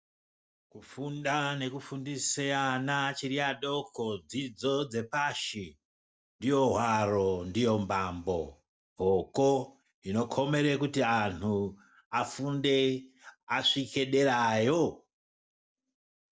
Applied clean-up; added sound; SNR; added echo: none; none; none; none.